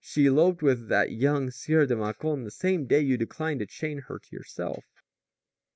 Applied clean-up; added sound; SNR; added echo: none; none; none; none.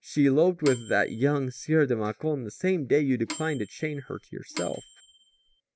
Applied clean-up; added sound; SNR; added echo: none; Microwave oven / Bell; 15 dB; none.